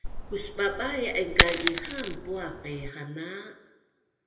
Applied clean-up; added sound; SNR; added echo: none; Coin (dropping); -3 dB; reverberation time 0.9 s.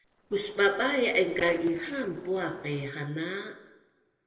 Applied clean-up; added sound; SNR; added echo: neural separator model SepFormer DNS4.